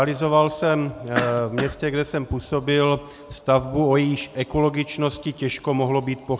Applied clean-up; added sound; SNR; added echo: none; Cough; 8 dB; none.